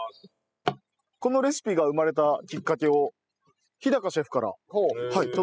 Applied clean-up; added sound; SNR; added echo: classical method spectral subtraction.